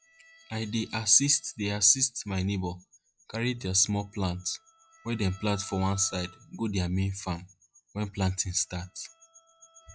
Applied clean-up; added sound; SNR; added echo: classical method log-MMSE.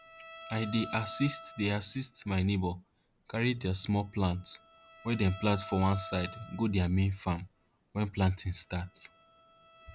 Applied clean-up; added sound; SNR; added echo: none; Bowed string instrument; 20 dB; none.